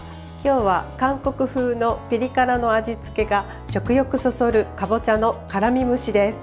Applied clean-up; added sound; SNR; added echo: none; none; none; none.